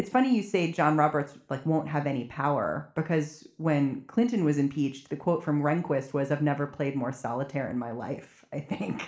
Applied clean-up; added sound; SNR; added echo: none; none; none; reverberation time 0.4 s.